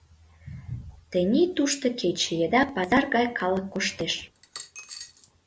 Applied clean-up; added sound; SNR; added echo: none; Coin (dropping); 17 dB; none.